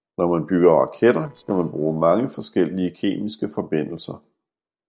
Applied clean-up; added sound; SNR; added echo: neural separator model SepFormer DNS4.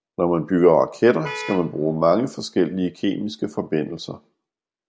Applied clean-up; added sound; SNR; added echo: none; Vehicle horn, car horn, honking; 12 dB; none.